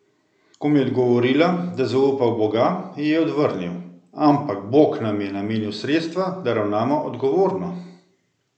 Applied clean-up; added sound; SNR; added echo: none; none; none; none.